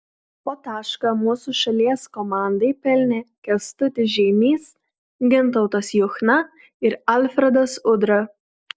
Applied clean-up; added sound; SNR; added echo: none; none; none; none.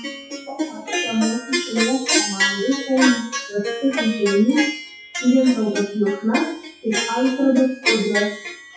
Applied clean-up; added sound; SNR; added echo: classical method WPE with log-MMSE.